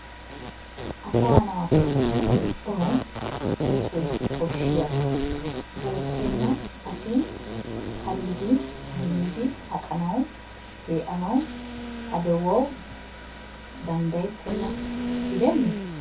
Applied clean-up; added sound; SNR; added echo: none; Insect; -1 dB; reverberation time 0.3 s.